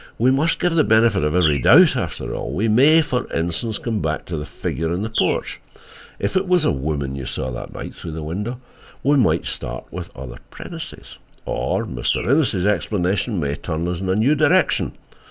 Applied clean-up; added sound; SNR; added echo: none; Bird; 12 dB; none.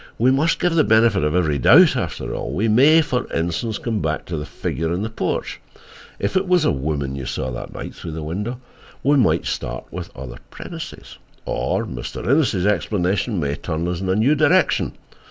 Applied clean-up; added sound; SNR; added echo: none; none; none; none.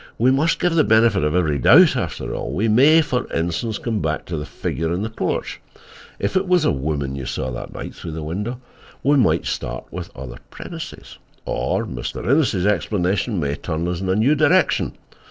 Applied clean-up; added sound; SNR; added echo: neural separator model SepFormer DNS4.